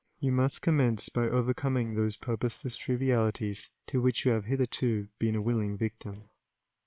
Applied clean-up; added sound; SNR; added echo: neural separator model SepFormer WHAM!.